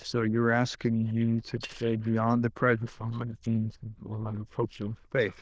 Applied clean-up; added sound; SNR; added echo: neural diffusion model UNIVERSE++.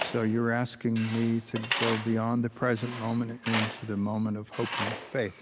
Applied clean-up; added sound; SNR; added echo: none; Tools; 7 dB; none.